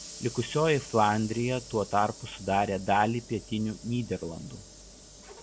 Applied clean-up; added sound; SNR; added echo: none; Sliding door / Hiss; 17 dB; none.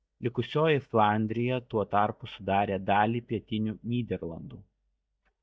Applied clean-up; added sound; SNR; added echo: neural mask model DeepFilterNet 3.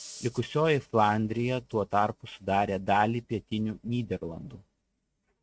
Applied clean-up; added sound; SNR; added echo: neural mask model RNNoise.